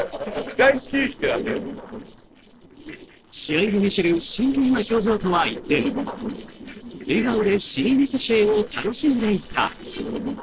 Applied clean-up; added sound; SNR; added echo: neural separator model SepFormer DNS4.